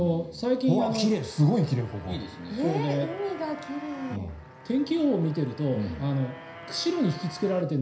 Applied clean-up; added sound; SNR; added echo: none; Motorcycle; 17 dB; reverberation time 0.5 s.